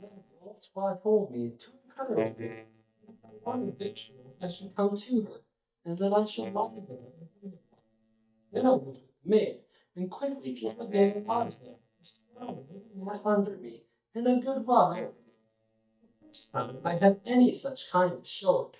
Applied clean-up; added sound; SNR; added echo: neural mask model DeepFilterNet 3.